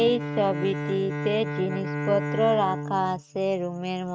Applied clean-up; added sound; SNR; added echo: neural mask model RNNoise.